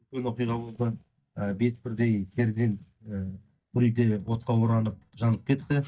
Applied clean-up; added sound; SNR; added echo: neural mask model DeepFilterNet 3.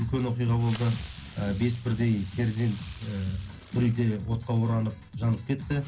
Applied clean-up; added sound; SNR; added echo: none; Fireworks; 19 dB; reverberation time 0.3 s.